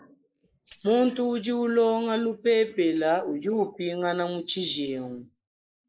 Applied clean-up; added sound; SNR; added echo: neural mask model Resemble Enhance denoiser.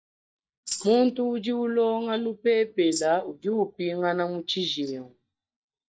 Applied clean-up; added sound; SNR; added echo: neural mask model DeepFilterNet 3.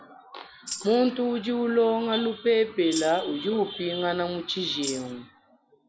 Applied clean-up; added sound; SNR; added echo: none; Tambourine; 12 dB; none.